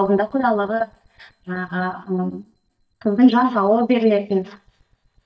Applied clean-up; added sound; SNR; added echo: neural mask model DeepFilterNet 3.